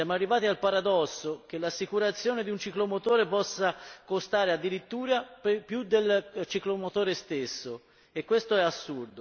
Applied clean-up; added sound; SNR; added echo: none; none; none; none.